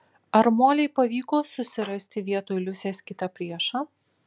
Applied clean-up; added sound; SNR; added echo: none; none; none; none.